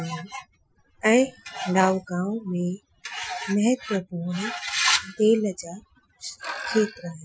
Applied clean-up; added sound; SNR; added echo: classical method Wiener filter.